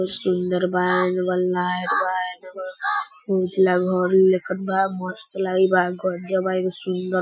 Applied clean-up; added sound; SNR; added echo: classical method Wiener filter.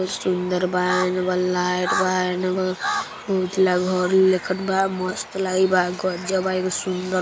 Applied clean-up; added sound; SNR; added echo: none; Bird vocalization, bird call, bird song; 19 dB; none.